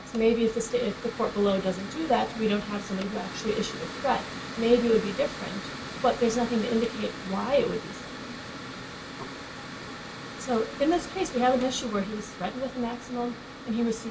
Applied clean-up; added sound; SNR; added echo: none; Mechanical fan; 11 dB; reverberation time 0.2 s.